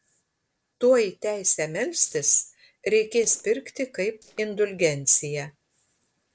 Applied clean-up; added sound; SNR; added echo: neural separator model SepFormer DNS4.